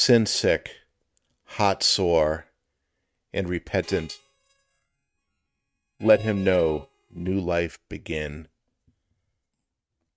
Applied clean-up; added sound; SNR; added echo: neural mask model RNNoise.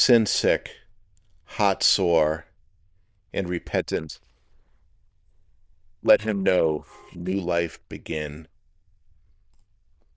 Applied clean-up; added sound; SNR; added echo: neural diffusion model UNIVERSE++.